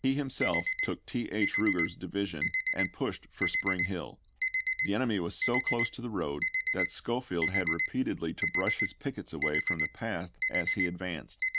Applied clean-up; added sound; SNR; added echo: none; Alarm; 0 dB; none.